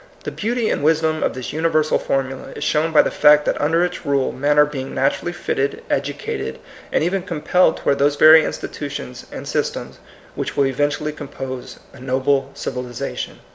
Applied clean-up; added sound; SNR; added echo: none; none; none; none.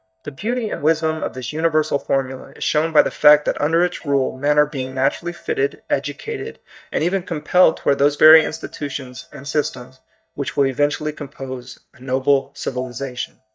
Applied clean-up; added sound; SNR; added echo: neural mask model DeepFilterNet 3.